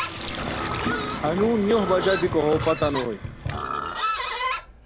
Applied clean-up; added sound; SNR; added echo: none; Livestock, farm animals, working animals + Sink (filling or washing); 3 dB; none.